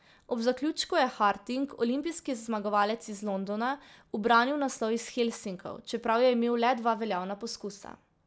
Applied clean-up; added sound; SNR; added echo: none; none; none; none.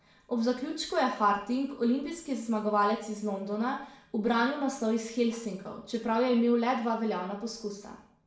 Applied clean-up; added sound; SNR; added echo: none; none; none; reverberation time 0.5 s.